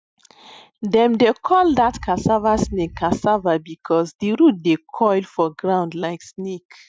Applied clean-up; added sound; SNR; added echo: classical method Wiener filter.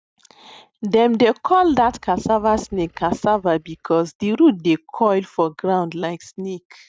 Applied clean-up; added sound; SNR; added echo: neural mask model RNNoise.